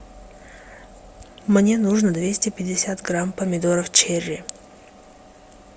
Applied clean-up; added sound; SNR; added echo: none; none; none; none.